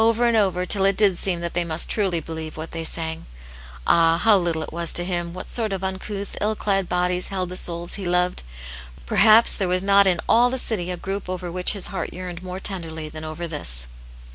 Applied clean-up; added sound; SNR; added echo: none; none; none; none.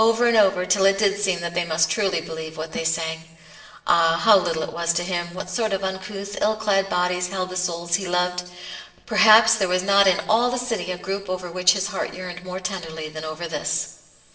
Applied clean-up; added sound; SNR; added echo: neural separator model SepFormer DNS4.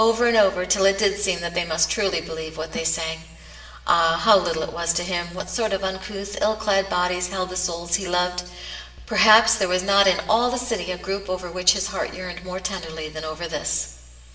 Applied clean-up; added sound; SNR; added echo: none; Snare drum; 15 dB; reverberation time 1.0 s.